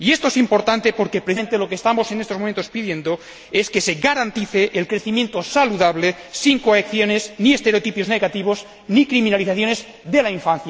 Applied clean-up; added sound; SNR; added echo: none; none; none; none.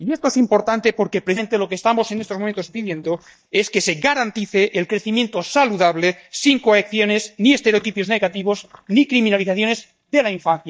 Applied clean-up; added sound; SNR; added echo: neural mask model DeepFilterNet 3.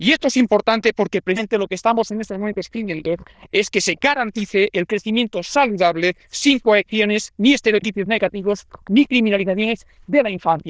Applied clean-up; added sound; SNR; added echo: neural diffusion model UNIVERSE++.